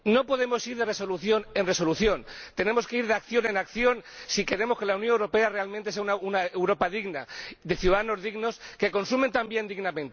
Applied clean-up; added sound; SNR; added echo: none; none; none; none.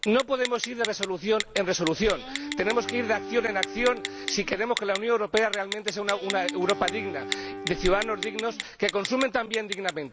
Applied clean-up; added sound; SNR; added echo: none; Guitar + Telephone; 8 dB; none.